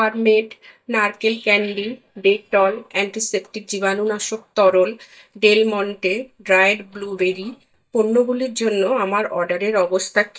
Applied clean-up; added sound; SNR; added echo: neural mask model DeepFilterNet 3.